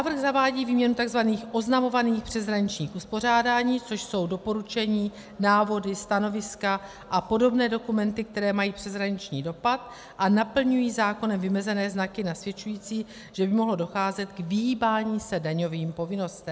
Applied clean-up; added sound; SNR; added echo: none; none; none; none.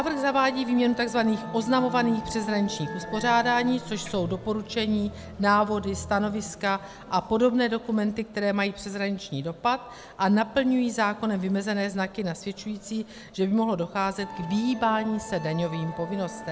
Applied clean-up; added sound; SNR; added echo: none; Musical instrument; 15 dB; none.